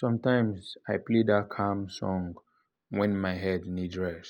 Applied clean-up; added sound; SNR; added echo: none; none; none; none.